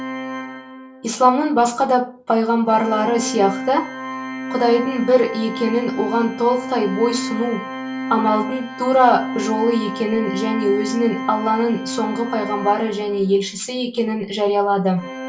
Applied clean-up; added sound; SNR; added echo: none; Organ; 8 dB; reverberation time 0.2 s.